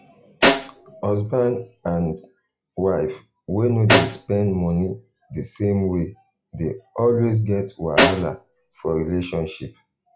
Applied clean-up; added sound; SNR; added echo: classical method log-MMSE.